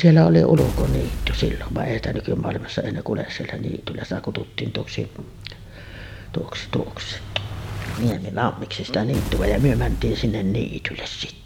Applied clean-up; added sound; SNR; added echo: none; Explosion; 9 dB; none.